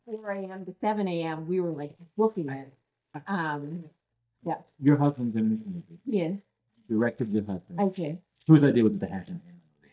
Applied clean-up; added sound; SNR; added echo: neural mask model DeepFilterNet 3.